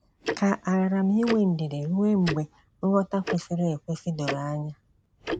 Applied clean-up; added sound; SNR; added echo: none; Tick-tock; 11 dB; none.